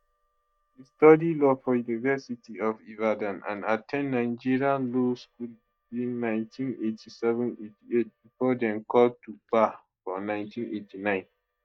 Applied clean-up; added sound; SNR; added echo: neural mask model DeepFilterNet 3.